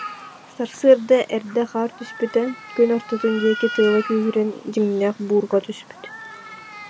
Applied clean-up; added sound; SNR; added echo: none; Cat; 15 dB; none.